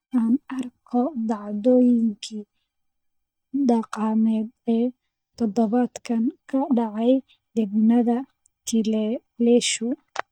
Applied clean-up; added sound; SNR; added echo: neural mask model DeepFilterNet 3.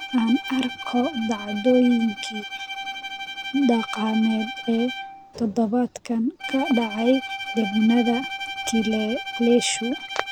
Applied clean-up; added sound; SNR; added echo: none; Bowed string instrument; 10 dB; none.